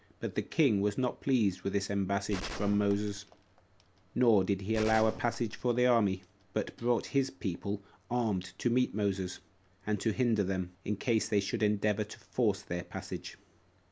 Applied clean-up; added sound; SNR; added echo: none; Gunshot, gunfire; 13 dB; none.